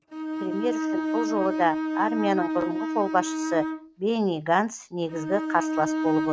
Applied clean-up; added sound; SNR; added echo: neural mask model RNNoise.